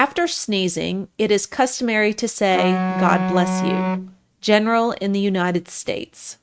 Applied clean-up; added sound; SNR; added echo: neural mask model RNNoise.